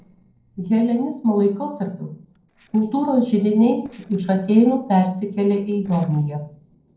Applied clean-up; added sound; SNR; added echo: neural separator model SepFormer DNS4.